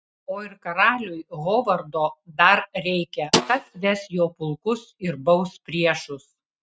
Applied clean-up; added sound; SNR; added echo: neural mask model RNNoise.